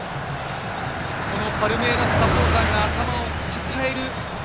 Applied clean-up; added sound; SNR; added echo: none; Car passing by; -2 dB; none.